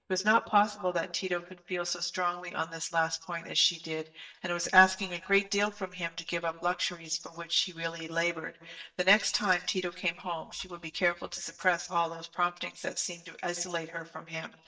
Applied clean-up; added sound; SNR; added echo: neural mask model DeepFilterNet 3.